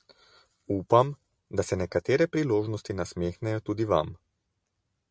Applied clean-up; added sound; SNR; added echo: none; none; none; none.